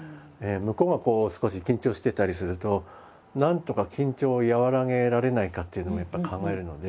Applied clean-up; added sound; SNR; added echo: none; none; none; none.